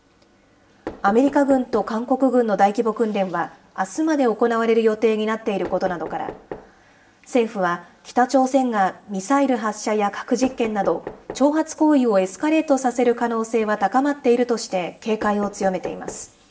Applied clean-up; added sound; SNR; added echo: none; Knock; 20 dB; reverberation time 0.5 s.